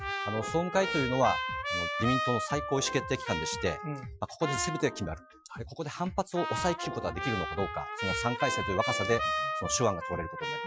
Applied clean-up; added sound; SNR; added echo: classical method Wiener filter.